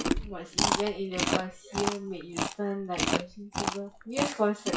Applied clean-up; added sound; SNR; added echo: classical method WPE with log-MMSE.